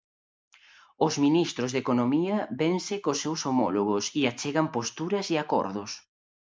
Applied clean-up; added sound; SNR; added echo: neural mask model Resemble Enhance denoiser.